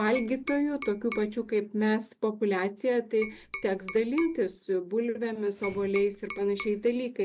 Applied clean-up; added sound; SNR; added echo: none; Tap; 13 dB; none.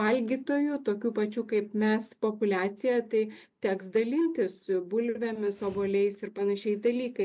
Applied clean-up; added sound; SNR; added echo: none; none; none; none.